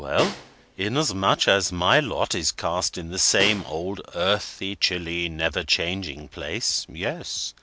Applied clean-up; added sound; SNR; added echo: none; Snare drum; 15 dB; none.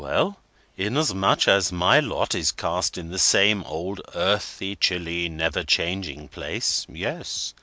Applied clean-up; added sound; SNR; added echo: none; none; none; none.